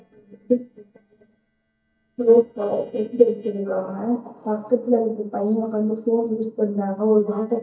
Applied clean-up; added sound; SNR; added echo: neural mask model DeepFilterNet 3.